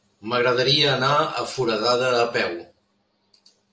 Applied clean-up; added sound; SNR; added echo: none; none; none; none.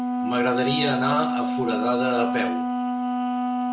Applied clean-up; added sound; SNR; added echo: none; Wind instrument, woodwind instrument; -2 dB; none.